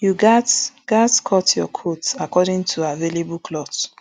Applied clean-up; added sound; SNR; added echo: none; none; none; none.